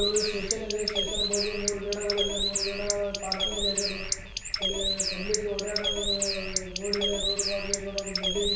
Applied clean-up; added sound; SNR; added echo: none; Bird; -2 dB; reverberation time 1.1 s.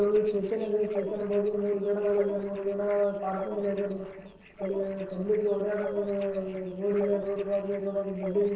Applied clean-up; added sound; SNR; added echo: neural separator model SepFormer DNS4.